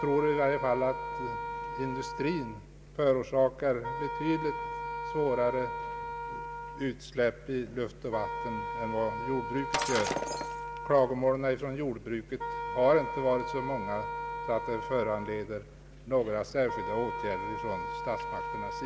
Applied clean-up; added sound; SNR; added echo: none; Shatter + Wind instrument, woodwind instrument; 6 dB; none.